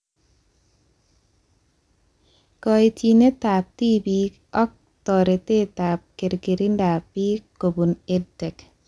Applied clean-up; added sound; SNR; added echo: none; none; none; none.